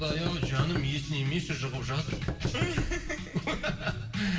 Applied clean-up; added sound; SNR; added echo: none; Knock; 5 dB; reverberation time 1.0 s.